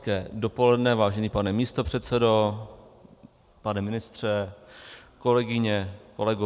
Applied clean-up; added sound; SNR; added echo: none; none; none; none.